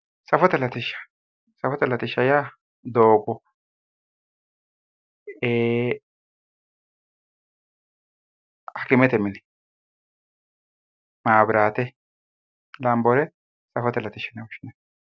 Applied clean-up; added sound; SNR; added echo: none; none; none; none.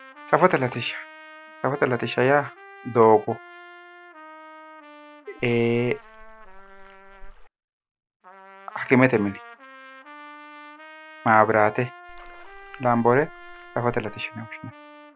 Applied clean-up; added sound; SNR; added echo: none; Splash, splatter + Trumpet; 19 dB; none.